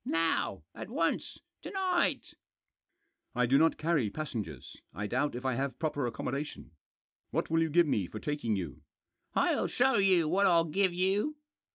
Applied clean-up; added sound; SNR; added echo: none; none; none; none.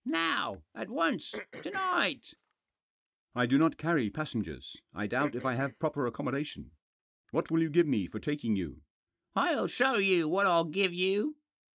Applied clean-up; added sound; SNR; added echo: neural mask model RNNoise.